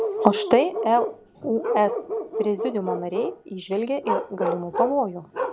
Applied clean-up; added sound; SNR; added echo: none; Bark; 4 dB; none.